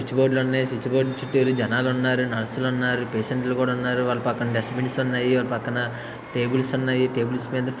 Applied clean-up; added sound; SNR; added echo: none; none; none; none.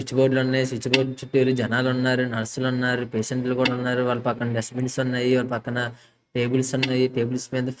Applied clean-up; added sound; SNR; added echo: neural mask model RNNoise.